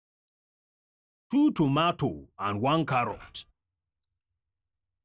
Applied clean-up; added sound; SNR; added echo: neural mask model DeepFilterNet 3.